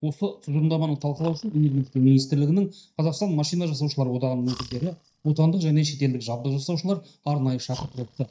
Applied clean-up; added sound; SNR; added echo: neural mask model DeepFilterNet 3.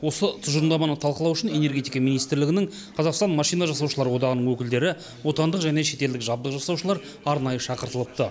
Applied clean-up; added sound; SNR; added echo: none; none; none; none.